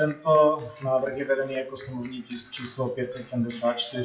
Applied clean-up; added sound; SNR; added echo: classical method WPE with log-MMSE.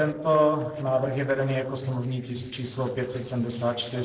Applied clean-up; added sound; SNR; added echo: neural separator model SepFormer DNS4.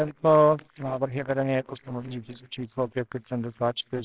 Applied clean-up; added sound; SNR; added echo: neural separator model SepFormer WHAMR!.